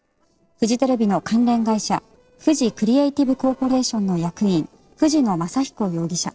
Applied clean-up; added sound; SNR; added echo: neural separator model SepFormer DNS4.